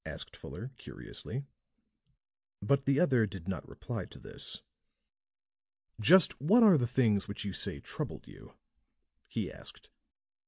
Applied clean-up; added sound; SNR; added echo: none; none; none; none.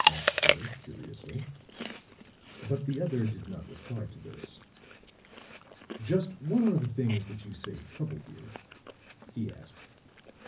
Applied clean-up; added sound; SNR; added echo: none; Chewing, mastication; 1 dB; reverberation time 0.4 s.